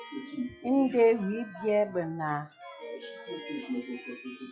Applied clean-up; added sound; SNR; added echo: classical method log-MMSE.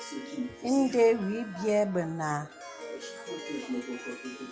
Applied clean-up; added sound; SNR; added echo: none; Harp; 15 dB; none.